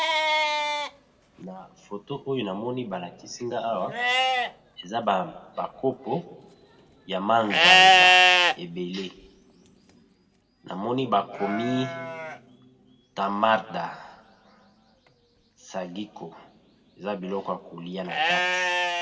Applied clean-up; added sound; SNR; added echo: none; Livestock, farm animals, working animals; -4 dB; reverberation time 1.3 s.